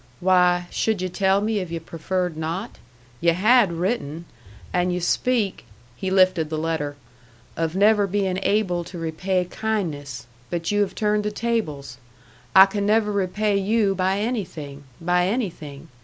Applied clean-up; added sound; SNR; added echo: none; none; none; none.